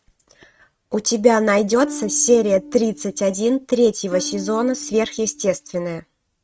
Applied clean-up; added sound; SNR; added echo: neural mask model RNNoise.